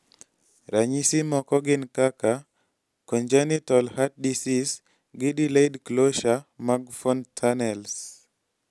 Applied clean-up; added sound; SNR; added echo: none; none; none; none.